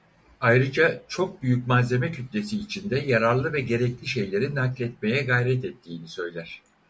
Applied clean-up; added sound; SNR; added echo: none; none; none; none.